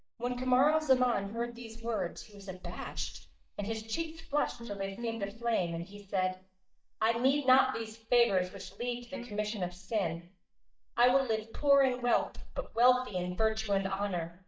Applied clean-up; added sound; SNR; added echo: neural mask model DeepFilterNet 3.